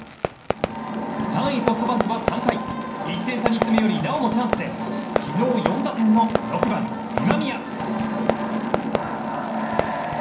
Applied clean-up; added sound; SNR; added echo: none; Fireworks; 6 dB; reverberation time 0.6 s.